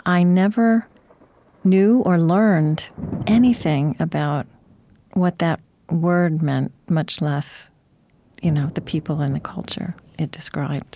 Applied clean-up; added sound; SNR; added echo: none; Thunder; 19 dB; none.